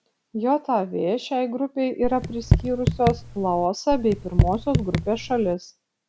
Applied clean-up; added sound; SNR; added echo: none; Raindrop / Drip; 0 dB; none.